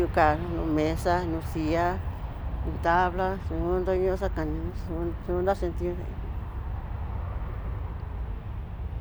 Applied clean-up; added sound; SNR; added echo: none; Aircraft; 3 dB; none.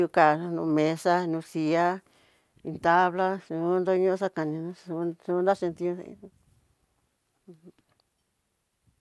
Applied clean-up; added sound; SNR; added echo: none; none; none; none.